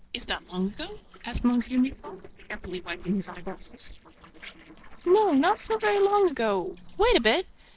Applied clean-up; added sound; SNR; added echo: neural separator model SepFormer DNS4.